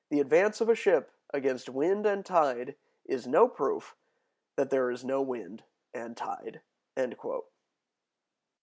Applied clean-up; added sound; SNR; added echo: none; none; none; none.